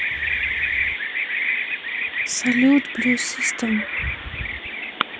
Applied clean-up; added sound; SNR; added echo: none; Bird vocalization, bird call, bird song; 0 dB; none.